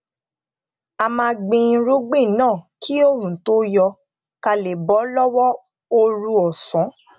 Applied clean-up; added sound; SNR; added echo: none; none; none; none.